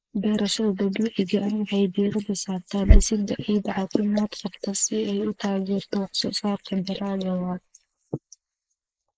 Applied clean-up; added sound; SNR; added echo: neural mask model Resemble Enhance denoiser.